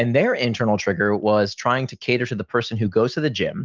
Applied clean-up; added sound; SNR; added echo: none; none; none; none.